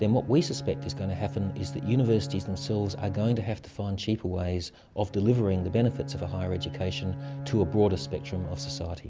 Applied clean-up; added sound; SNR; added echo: none; Bowed string instrument; 10 dB; none.